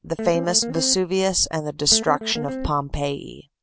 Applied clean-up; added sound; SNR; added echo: none; Guitar; 8 dB; none.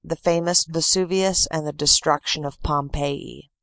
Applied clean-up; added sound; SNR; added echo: neural mask model Resemble Enhance denoiser.